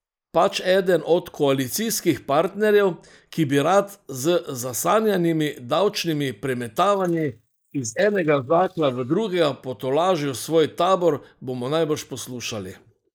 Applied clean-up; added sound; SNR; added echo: neural mask model Resemble Enhance denoiser.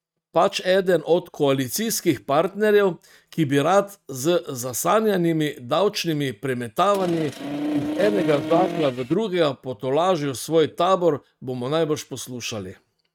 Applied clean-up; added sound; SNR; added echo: neural mask model RNNoise.